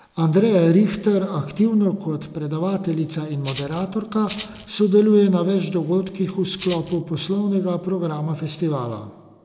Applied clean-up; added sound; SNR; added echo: none; Rattle (instrument); 16 dB; none.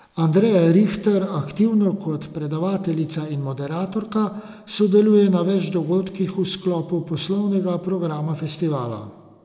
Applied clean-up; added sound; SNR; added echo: none; none; none; none.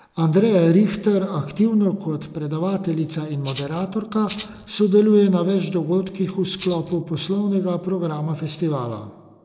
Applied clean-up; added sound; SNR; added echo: neural mask model Resemble Enhance denoiser.